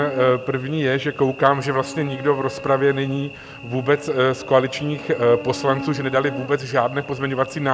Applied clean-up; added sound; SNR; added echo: none; Cricket / Buzz; 14 dB; none.